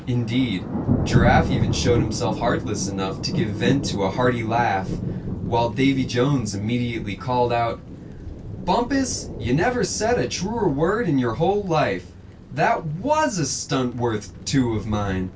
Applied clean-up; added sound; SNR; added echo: none; Thunder; 5 dB; reverberation time 0.2 s.